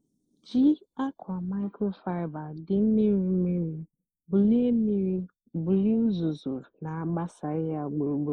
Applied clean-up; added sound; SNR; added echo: neural mask model Resemble Enhance denoiser.